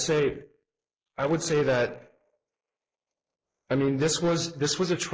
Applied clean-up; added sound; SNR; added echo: neural mask model Resemble Enhance denoiser.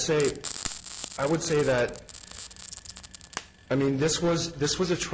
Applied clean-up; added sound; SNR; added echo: none; Frying (food); 13 dB; none.